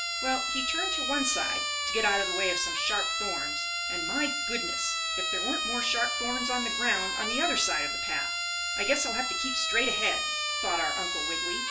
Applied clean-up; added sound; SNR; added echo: none; Siren; -2 dB; reverberation time 0.3 s.